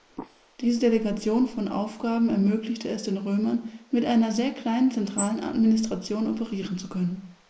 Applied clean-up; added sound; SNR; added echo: neural mask model Resemble Enhance denoiser.